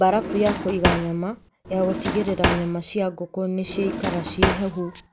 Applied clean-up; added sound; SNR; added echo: none; Drawer open or close; 2 dB; none.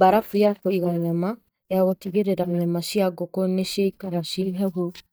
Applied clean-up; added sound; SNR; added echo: neural mask model DeepFilterNet 3.